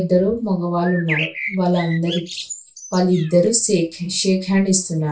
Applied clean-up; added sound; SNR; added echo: none; Bird; 11 dB; reverberation time 0.2 s.